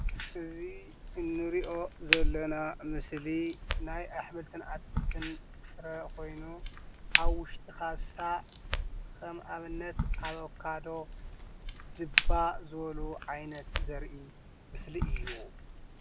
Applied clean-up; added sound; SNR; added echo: none; Crack; -5 dB; none.